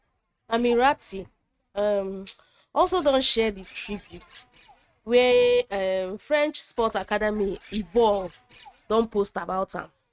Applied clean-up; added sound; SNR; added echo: neural mask model RNNoise.